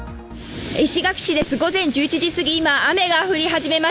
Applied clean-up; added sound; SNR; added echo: none; Fireworks; 19 dB; none.